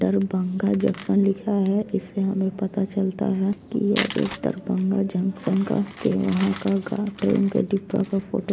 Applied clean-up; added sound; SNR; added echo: none; Crumpling, crinkling; 16 dB; none.